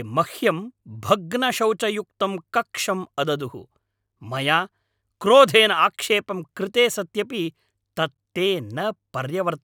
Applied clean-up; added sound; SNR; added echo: none; none; none; none.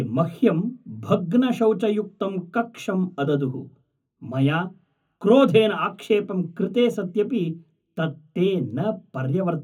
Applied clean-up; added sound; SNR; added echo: none; none; none; reverberation time 0.3 s.